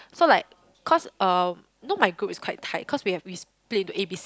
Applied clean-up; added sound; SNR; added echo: none; none; none; none.